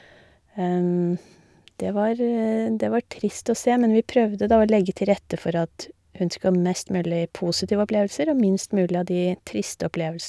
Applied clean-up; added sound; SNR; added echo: none; none; none; none.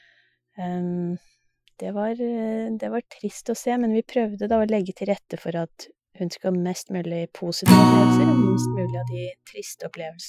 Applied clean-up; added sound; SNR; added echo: classical method Wiener filter.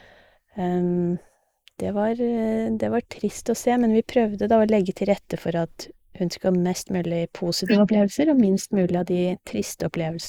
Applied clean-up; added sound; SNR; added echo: neural mask model Resemble Enhance denoiser.